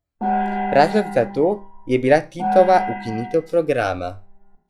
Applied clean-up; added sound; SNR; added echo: classical method log-MMSE.